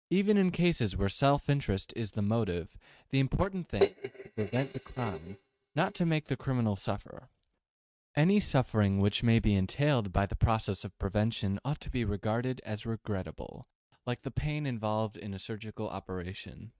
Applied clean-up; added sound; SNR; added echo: neural mask model RNNoise.